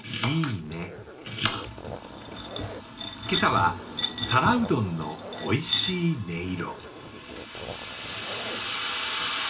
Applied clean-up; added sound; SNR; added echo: none; Zipper (clothing); 14 dB; reverberation time 0.2 s.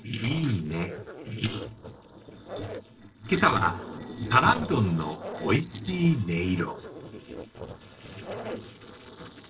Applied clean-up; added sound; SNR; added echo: neural separator model SepFormer DNS4.